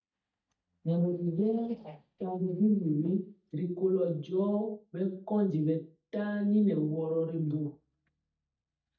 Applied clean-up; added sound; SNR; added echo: neural mask model DeepFilterNet 3.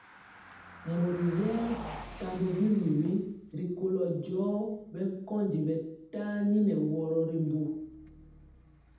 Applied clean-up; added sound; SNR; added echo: none; Car passing by; 18 dB; reverberation time 0.8 s.